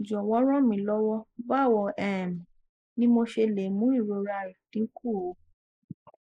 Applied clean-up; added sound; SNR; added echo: neural mask model Resemble Enhance denoiser.